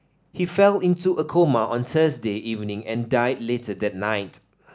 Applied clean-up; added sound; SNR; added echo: none; none; none; none.